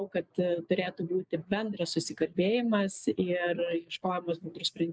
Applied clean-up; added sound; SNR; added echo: neural mask model DeepFilterNet 3.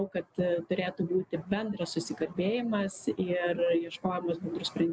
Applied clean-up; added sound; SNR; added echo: none; none; none; none.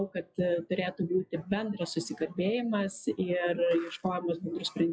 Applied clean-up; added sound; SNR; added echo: classical method log-MMSE.